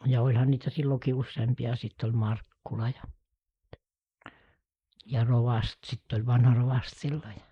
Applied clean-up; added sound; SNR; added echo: neural mask model Resemble Enhance denoiser.